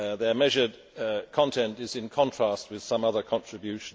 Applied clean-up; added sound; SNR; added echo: none; none; none; none.